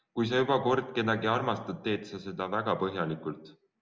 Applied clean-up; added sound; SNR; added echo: none; none; none; none.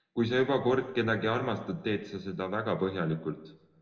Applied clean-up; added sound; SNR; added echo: none; none; none; reverberation time 1.2 s.